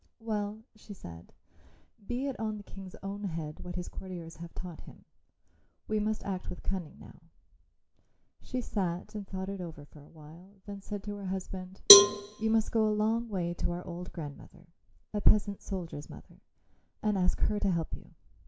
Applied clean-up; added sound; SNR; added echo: none; Cowbell; -4 dB; none.